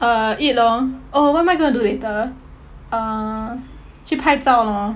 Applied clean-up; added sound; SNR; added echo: none; none; none; none.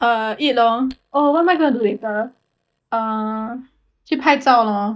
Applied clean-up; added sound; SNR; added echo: neural mask model DeepFilterNet 3.